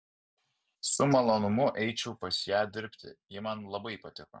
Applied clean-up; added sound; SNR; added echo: none; none; none; none.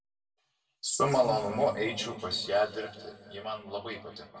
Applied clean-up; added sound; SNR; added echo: none; none; none; reverberation time 1.7 s.